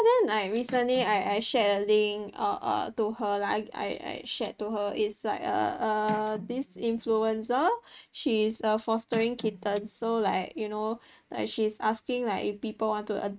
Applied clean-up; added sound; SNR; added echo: neural mask model RNNoise.